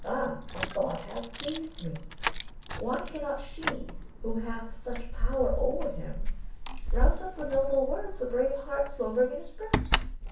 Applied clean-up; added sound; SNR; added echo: none; Keys jangling; -1 dB; reverberation time 0.6 s.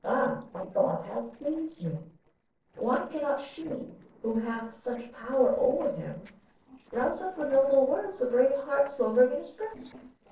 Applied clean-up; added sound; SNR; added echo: neural separator model SepFormer DNS4.